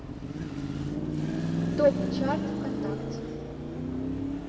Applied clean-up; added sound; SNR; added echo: none; Car passing by / Traffic noise, roadway noise / Engine; -3 dB; reverberation time 2.4 s.